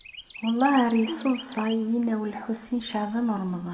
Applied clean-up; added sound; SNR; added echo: none; Chirp, tweet; 19 dB; reverberation time 1.2 s.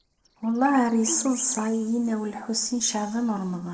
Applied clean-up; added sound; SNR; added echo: neural separator model SepFormer DNS4.